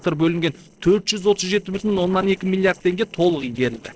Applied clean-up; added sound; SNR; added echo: neural separator model SepFormer DNS4.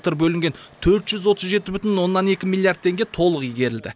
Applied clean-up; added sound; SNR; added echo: none; none; none; none.